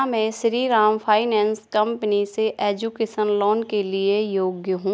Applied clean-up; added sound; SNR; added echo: none; none; none; none.